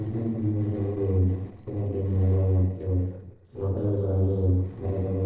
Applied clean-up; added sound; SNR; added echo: neural separator model SepFormer DNS4.